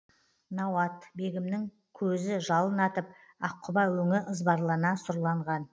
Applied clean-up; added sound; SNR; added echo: none; none; none; none.